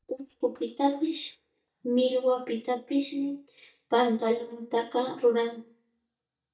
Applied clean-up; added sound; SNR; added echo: neural mask model DeepFilterNet 3.